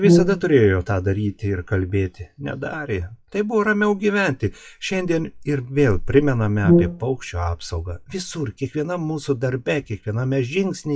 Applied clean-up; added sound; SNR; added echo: classical method WPE with log-MMSE.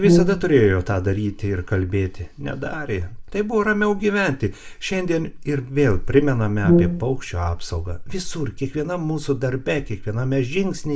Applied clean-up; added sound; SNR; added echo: none; Brass instrument; -3 dB; reverberation time 0.2 s.